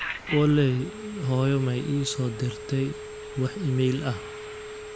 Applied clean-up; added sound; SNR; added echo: none; Telephone; 11 dB; none.